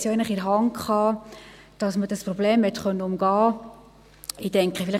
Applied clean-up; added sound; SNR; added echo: none; none; none; none.